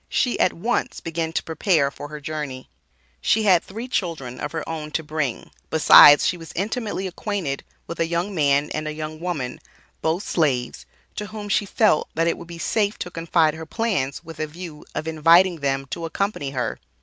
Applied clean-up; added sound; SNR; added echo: none; none; none; none.